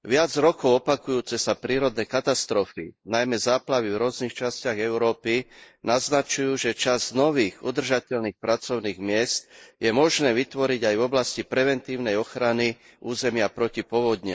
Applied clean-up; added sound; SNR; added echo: neural mask model Resemble Enhance denoiser.